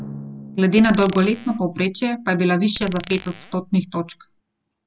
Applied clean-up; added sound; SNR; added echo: none; Glass + Drum; 17 dB; none.